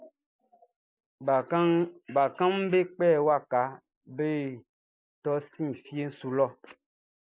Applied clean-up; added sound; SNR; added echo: neural mask model Resemble Enhance denoiser.